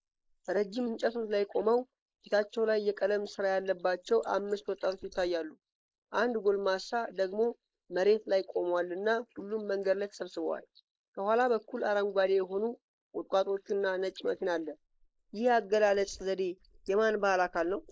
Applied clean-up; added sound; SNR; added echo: neural mask model Resemble Enhance denoiser.